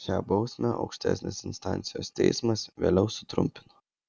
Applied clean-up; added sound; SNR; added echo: none; none; none; none.